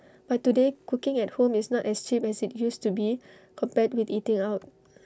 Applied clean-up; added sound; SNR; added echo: none; none; none; none.